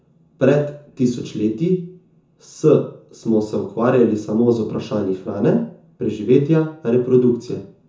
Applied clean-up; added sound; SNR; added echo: none; none; none; reverberation time 0.6 s.